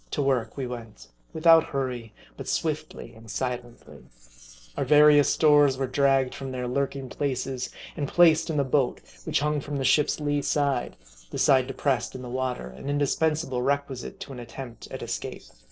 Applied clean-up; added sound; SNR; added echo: neural separator model SepFormer DNS4.